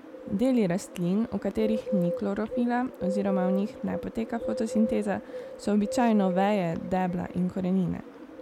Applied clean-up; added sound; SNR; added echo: none; Bird; 8 dB; none.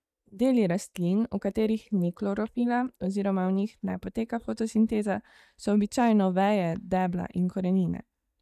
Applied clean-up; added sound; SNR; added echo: neural mask model DeepFilterNet 3.